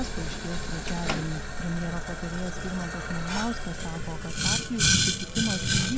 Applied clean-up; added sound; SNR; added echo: none; Boiling; -5 dB; none.